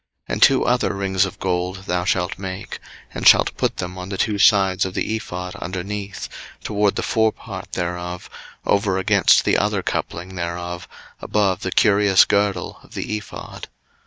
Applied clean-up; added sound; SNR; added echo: neural mask model DeepFilterNet 3.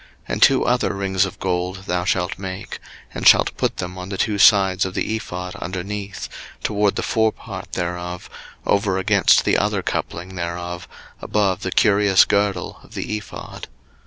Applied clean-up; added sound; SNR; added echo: none; none; none; none.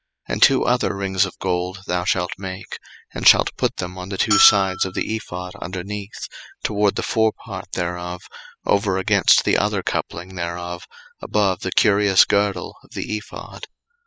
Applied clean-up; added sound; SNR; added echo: classical method spectral subtraction.